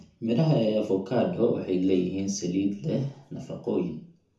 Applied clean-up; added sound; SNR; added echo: none; none; none; reverberation time 0.6 s.